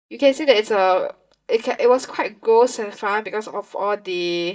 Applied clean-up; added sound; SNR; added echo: neural mask model DeepFilterNet 3.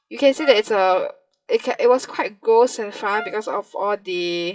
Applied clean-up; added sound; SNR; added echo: classical method WPE with log-MMSE.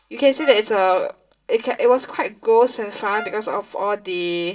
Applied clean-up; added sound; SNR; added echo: none; Trumpet; 19 dB; reverberation time 0.2 s.